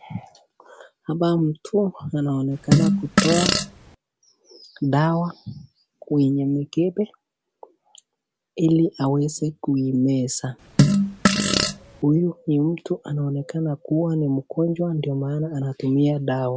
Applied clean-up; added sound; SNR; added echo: none; Fart; -3 dB; none.